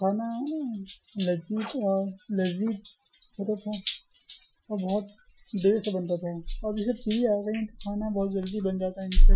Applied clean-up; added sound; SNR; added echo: classical method Wiener filter.